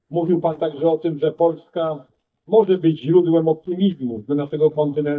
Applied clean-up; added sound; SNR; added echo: neural mask model DeepFilterNet 3.